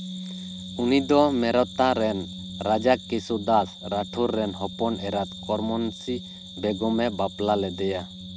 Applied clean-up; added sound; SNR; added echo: neural mask model RNNoise.